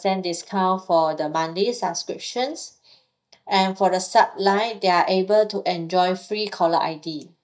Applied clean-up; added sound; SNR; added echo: neural mask model DeepFilterNet 3.